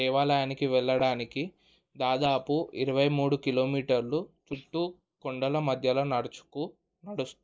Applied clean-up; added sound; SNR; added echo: neural mask model Resemble Enhance denoiser.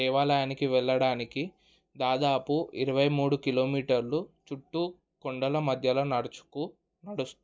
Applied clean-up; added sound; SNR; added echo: none; none; none; none.